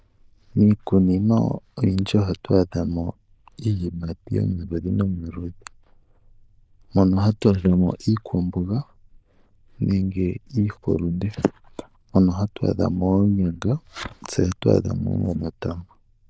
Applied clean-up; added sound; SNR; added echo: neural diffusion model UNIVERSE++.